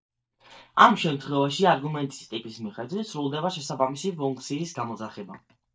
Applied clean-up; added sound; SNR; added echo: neural mask model DeepFilterNet 3.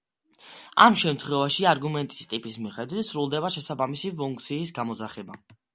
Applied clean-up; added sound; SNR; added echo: none; none; none; none.